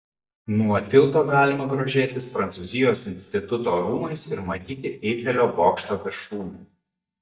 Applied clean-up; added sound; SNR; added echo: neural mask model DeepFilterNet 3.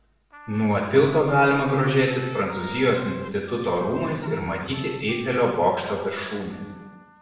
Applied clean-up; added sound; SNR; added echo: none; Trumpet; 17 dB; reverberation time 1.0 s.